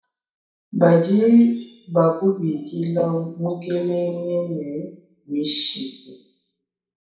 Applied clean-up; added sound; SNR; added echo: none; none; none; reverberation time 0.6 s.